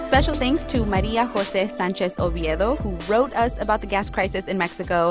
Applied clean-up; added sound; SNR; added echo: none; none; none; none.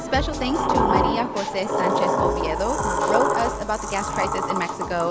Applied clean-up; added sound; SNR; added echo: none; Sliding door; -2 dB; none.